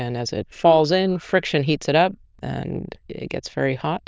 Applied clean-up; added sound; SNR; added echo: neural diffusion model UNIVERSE++.